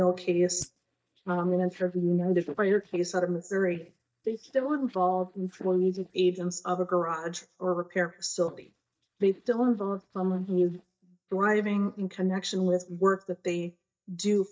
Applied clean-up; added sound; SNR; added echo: neural mask model DeepFilterNet 3.